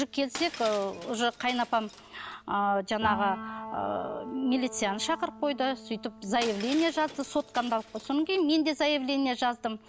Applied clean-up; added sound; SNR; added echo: none; Shatter + Piano; 13 dB; none.